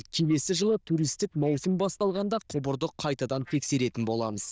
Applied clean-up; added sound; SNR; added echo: neural diffusion model UNIVERSE++.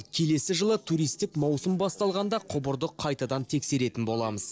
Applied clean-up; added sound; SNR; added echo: neural separator model SepFormer DNS4.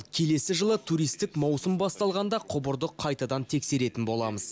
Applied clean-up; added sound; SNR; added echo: none; none; none; none.